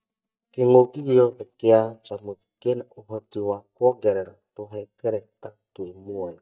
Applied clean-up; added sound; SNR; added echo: neural mask model DeepFilterNet 3.